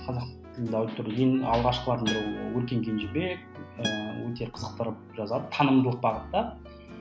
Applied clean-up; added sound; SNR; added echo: none; Acoustic guitar; 12 dB; none.